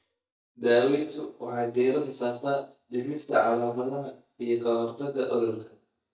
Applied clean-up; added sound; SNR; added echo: neural mask model DeepFilterNet 3.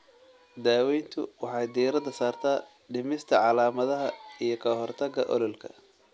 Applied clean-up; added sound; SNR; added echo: none; none; none; none.